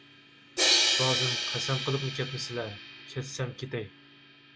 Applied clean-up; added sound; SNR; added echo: none; Crash cymbal; -4 dB; none.